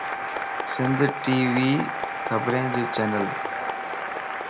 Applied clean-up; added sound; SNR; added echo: none; Applause + Wind instrument, woodwind instrument; 3 dB; none.